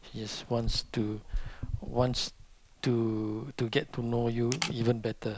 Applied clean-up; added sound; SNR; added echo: none; Camera; 8 dB; none.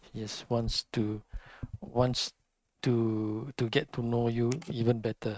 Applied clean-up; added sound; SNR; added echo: neural mask model RNNoise.